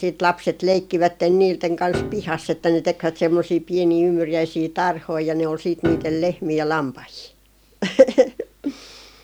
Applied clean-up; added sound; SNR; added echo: none; Piano; 11 dB; none.